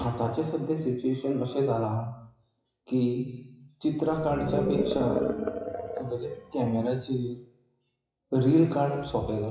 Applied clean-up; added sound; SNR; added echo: classical method WPE with log-MMSE.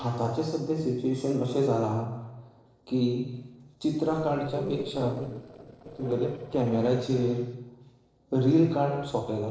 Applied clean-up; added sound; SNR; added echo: neural separator model SepFormer DNS4.